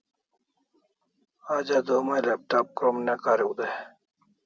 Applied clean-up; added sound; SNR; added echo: none; none; none; none.